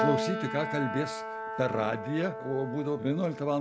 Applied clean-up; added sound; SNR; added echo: none; Piano; 4 dB; none.